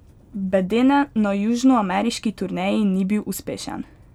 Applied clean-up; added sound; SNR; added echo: none; none; none; none.